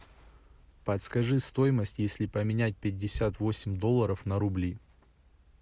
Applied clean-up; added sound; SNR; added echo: none; none; none; none.